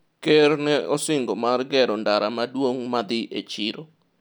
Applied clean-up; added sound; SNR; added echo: none; none; none; none.